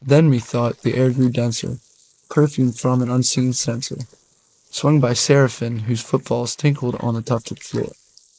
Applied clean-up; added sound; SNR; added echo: neural mask model Resemble Enhance denoiser.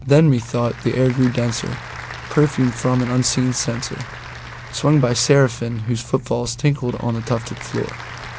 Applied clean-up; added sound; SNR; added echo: none; Applause / Crowd; 16 dB; none.